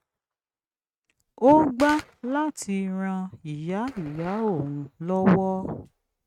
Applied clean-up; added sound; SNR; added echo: neural mask model RNNoise.